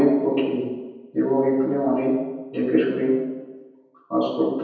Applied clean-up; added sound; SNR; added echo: none; none; none; reverberation time 1.1 s.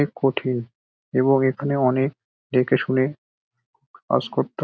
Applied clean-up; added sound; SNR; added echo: none; none; none; none.